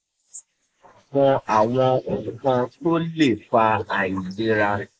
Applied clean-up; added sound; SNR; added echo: neural mask model Resemble Enhance denoiser.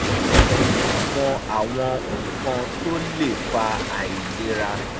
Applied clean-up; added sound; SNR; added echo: none; Waves, surf; -3 dB; none.